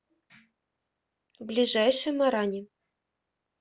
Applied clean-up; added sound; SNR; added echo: none; none; none; none.